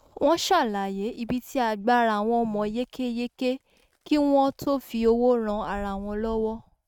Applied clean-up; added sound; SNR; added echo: neural mask model RNNoise.